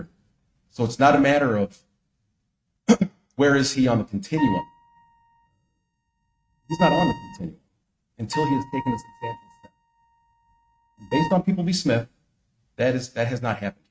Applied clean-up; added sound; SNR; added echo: neural mask model RNNoise.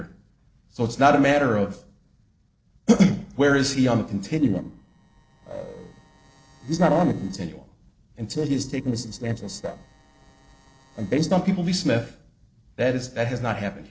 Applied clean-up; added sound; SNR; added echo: neural separator model SepFormer DNS4.